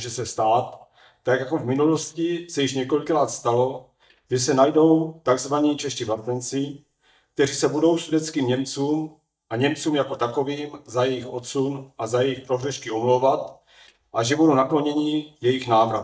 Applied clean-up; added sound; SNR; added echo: neural mask model DeepFilterNet 3.